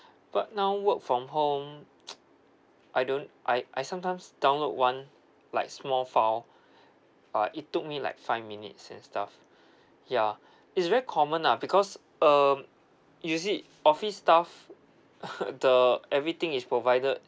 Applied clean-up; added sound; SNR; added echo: none; none; none; none.